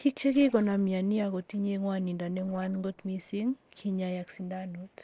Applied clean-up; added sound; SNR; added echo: neural separator model SepFormer DNS4.